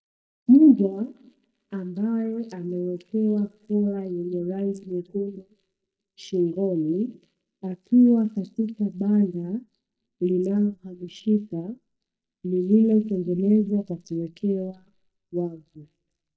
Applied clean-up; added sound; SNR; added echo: neural mask model DeepFilterNet 3.